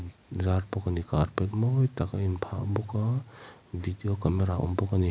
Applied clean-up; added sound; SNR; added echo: none; none; none; none.